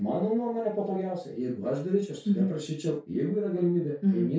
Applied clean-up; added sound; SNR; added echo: none; none; none; reverberation time 0.2 s.